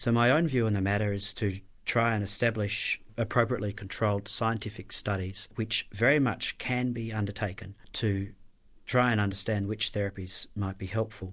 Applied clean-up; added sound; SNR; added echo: none; none; none; none.